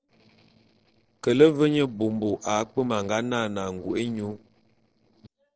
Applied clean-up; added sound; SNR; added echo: neural separator model SepFormer DNS4.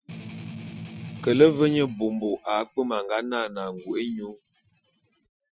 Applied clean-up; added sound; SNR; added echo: classical method Wiener filter.